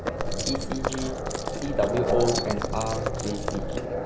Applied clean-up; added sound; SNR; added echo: none; Livestock, farm animals, working animals + Keys jangling; -2 dB; none.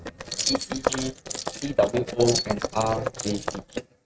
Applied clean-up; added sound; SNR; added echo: neural mask model RNNoise.